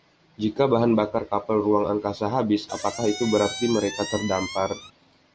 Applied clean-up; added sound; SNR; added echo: none; Squeak; 11 dB; none.